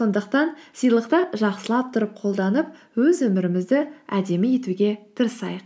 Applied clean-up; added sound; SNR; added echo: none; none; none; none.